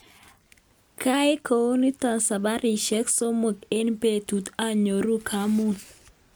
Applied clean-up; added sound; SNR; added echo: none; none; none; none.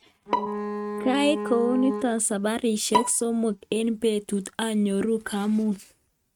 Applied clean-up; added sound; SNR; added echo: neural mask model RNNoise.